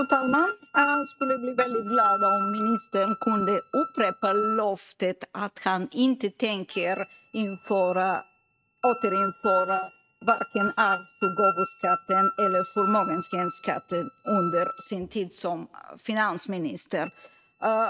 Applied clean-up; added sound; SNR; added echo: neural mask model RNNoise.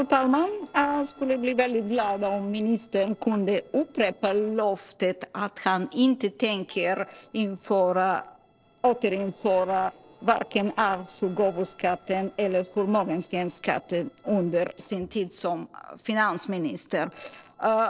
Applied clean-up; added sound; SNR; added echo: neural separator model SepFormer DNS4.